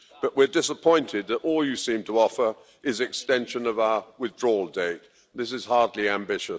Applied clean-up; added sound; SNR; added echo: none; none; none; none.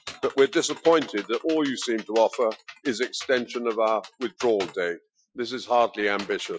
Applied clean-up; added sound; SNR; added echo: classical method Wiener filter.